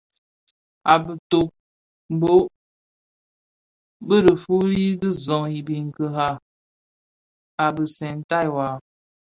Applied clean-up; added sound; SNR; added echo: none; none; none; none.